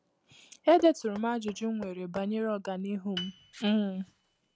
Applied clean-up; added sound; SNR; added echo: none; Piano + Knock; 18 dB; none.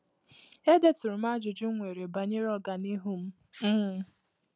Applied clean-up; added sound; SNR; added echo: none; none; none; none.